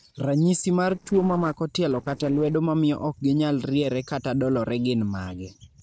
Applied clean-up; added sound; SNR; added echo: neural separator model SepFormer DNS4.